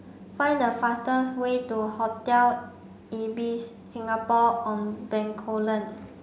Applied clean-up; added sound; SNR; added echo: none; none; none; none.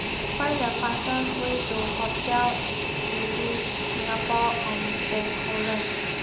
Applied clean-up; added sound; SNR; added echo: none; Fixed-wing aircraft, airplane; -1 dB; none.